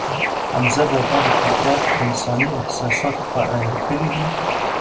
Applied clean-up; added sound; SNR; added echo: none; Bird / Ocean; -2 dB; reverberation time 0.9 s.